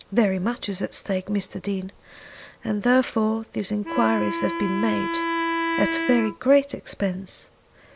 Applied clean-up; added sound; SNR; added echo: none; Wind instrument, woodwind instrument; 3 dB; none.